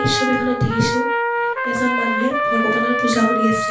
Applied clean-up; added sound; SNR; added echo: none; Trumpet; -1 dB; reverberation time 0.3 s.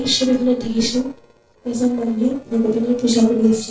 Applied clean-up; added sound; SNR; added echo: neural separator model SepFormer DNS4.